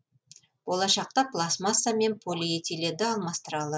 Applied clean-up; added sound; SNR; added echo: none; none; none; none.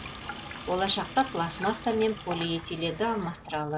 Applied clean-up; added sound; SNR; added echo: none; Sink (filling or washing); 11 dB; none.